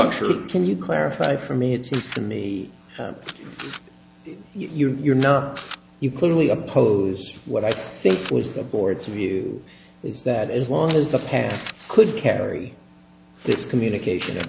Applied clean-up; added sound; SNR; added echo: none; Camera; 16 dB; none.